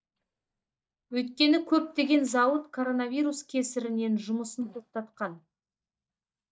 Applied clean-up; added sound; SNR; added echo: neural mask model DeepFilterNet 3.